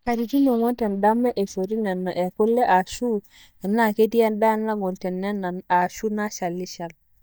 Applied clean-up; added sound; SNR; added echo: neural mask model DeepFilterNet 3.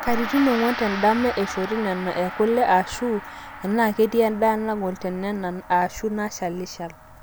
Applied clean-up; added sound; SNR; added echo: none; Gong; 12 dB; none.